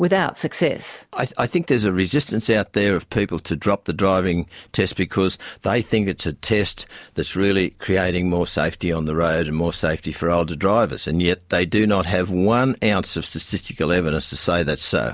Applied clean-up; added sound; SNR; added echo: none; none; none; none.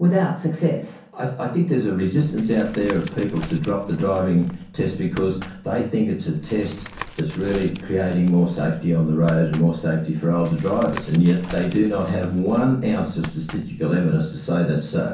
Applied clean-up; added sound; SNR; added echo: none; Tap; 18 dB; reverberation time 0.6 s.